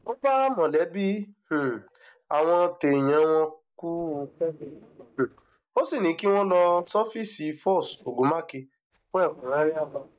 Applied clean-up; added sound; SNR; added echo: neural mask model DeepFilterNet 3.